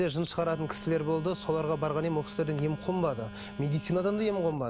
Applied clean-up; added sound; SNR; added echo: none; Telephone; 15 dB; none.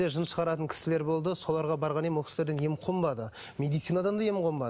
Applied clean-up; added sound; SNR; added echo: none; none; none; none.